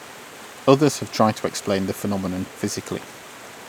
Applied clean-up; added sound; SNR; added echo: none; Stream; 17 dB; none.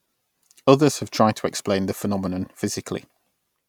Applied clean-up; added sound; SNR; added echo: none; none; none; none.